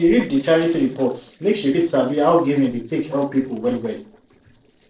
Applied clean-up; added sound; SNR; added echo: neural separator model SepFormer DNS4.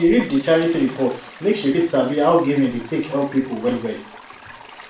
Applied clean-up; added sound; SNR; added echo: none; Toilet flush; 19 dB; reverberation time 0.3 s.